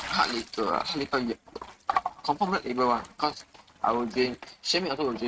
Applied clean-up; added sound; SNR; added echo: neural mask model RNNoise.